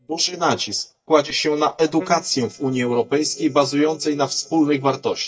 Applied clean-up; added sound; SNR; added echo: neural mask model DeepFilterNet 3.